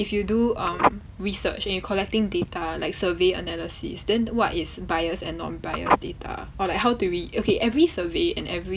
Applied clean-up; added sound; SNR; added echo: none; Telephone; 5 dB; none.